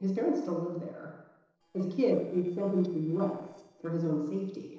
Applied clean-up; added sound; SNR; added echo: neural separator model SepFormer DNS4.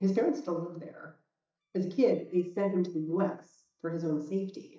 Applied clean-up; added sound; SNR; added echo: neural mask model DeepFilterNet 3.